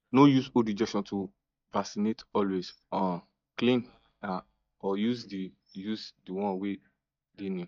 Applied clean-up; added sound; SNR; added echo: neural mask model DeepFilterNet 3.